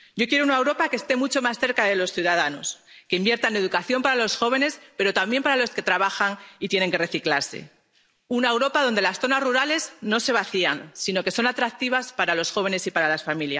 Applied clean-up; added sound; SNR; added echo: none; none; none; none.